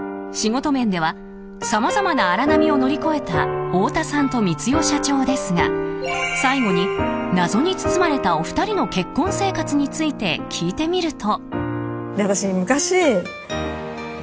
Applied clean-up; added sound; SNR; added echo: none; none; none; none.